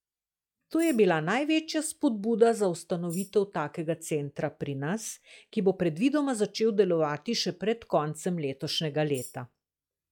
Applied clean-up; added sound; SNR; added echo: classical method log-MMSE.